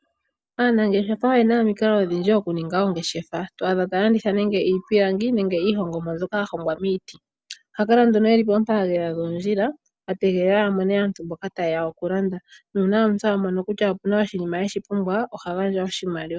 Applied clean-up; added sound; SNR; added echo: none; none; none; none.